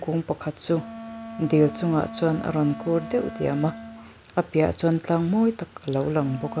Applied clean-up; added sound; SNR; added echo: none; Wind instrument, woodwind instrument; 15 dB; none.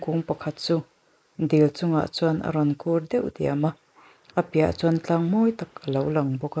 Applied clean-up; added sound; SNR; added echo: neural mask model Resemble Enhance denoiser.